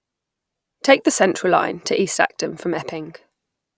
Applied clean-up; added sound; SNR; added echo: none; none; none; none.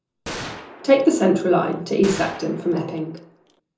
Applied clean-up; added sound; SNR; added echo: none; Gunshot, gunfire; 15 dB; reverberation time 0.5 s.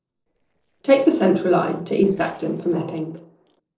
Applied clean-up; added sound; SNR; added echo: neural separator model SepFormer DNS4.